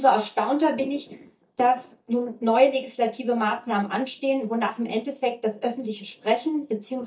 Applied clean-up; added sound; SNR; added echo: neural mask model DeepFilterNet 3.